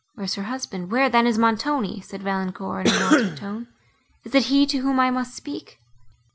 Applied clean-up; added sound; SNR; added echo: none; Cough; -1 dB; none.